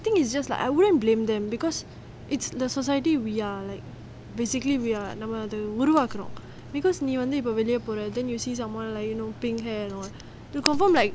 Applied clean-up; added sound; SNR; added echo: none; none; none; none.